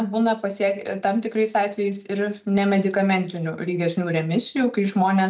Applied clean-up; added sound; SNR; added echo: none; none; none; none.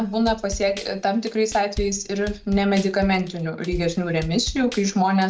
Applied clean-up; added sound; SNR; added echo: none; Drum kit; 14 dB; none.